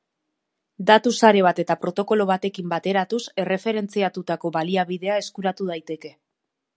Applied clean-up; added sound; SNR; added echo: none; none; none; none.